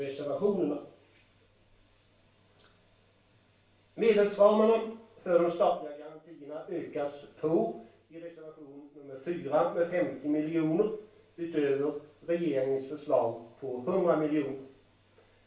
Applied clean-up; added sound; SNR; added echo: none; none; none; reverberation time 0.4 s.